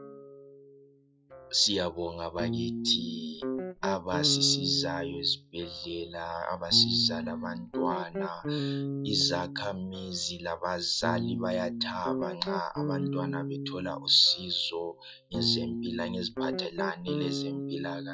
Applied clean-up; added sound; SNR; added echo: classical method log-MMSE.